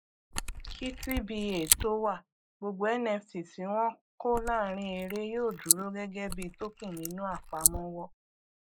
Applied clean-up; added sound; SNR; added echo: neural mask model Resemble Enhance denoiser.